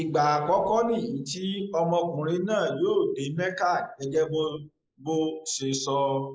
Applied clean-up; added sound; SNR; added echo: neural mask model Resemble Enhance denoiser.